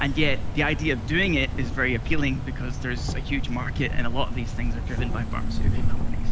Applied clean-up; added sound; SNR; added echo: none; Cricket; -4 dB; none.